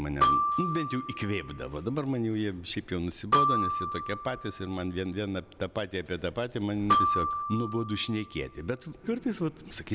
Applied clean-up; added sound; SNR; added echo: none; Glockenspiel; 0 dB; none.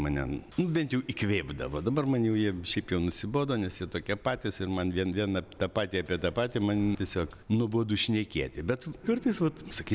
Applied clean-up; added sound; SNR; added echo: none; none; none; none.